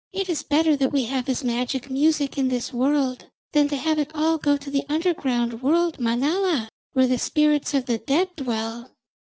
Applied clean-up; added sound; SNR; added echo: none; none; none; none.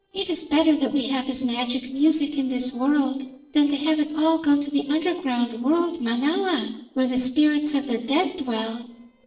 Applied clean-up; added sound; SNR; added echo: neural separator model SepFormer DNS4.